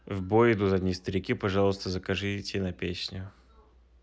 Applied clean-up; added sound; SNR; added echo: none; none; none; none.